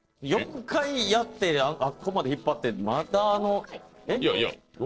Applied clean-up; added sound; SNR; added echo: neural separator model SepFormer DNS4.